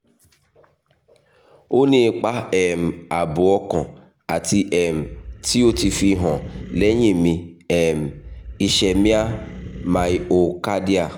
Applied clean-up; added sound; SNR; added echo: none; Animal; 13 dB; none.